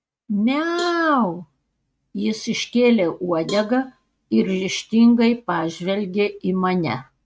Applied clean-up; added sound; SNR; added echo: neural mask model RNNoise.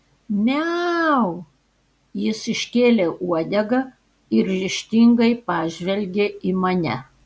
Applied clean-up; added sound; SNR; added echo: none; none; none; none.